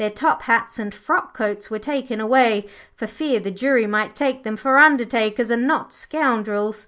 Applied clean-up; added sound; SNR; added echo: none; none; none; none.